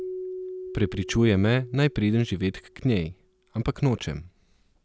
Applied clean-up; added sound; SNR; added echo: none; Keyboard (musical); 15 dB; none.